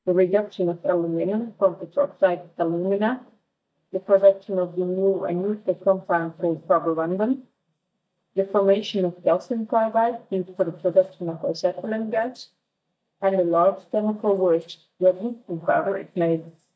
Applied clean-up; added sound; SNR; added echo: neural mask model DeepFilterNet 3.